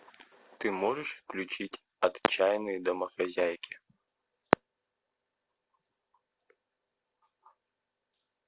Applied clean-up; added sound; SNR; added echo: none; none; none; none.